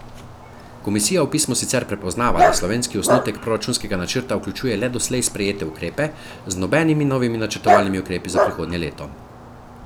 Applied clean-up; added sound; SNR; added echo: none; Dog; 3 dB; none.